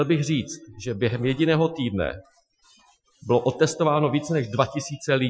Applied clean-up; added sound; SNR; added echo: classical method Wiener filter.